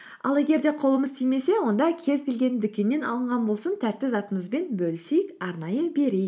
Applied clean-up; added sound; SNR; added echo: none; none; none; none.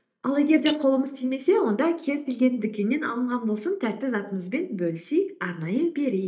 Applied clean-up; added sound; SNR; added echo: neural mask model DeepFilterNet 3.